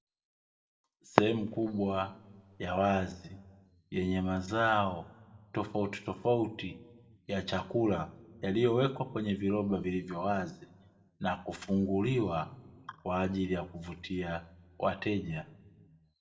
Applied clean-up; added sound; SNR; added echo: none; Fireworks; 4 dB; reverberation time 0.6 s.